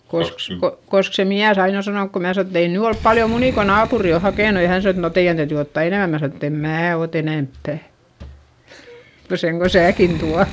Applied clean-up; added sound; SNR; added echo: none; Boom; 16 dB; none.